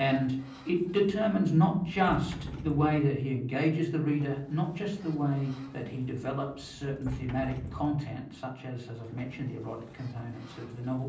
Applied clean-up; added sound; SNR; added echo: none; Sliding door; 15 dB; reverberation time 0.6 s.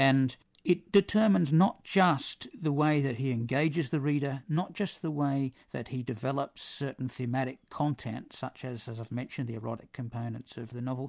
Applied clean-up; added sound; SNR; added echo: none; none; none; none.